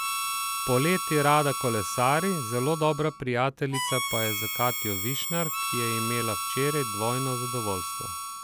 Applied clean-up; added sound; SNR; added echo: none; Harmonica; 3 dB; none.